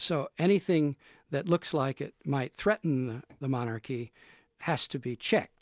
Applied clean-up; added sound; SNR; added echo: none; none; none; none.